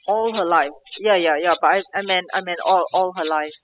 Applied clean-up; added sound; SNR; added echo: classical method spectral subtraction.